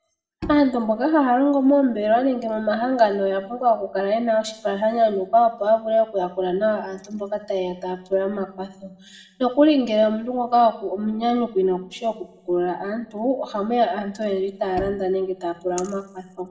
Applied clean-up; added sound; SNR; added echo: none; Bowed string instrument; 16 dB; reverberation time 0.7 s.